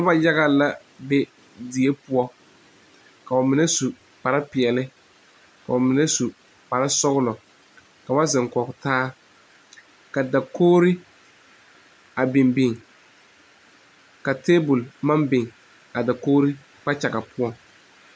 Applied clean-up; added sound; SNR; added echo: none; none; none; none.